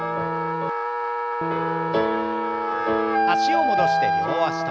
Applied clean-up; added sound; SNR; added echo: none; Wind instrument, woodwind instrument; -3 dB; none.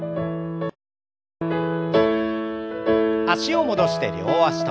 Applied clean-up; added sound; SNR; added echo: none; none; none; none.